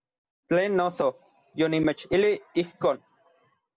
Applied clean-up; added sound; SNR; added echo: none; none; none; none.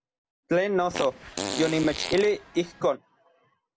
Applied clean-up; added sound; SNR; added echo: none; Fart; 8 dB; none.